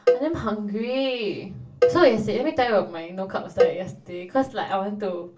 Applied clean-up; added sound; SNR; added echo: none; Cowbell; 3 dB; reverberation time 0.3 s.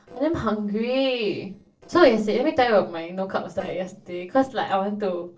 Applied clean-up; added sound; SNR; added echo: neural separator model SepFormer DNS4.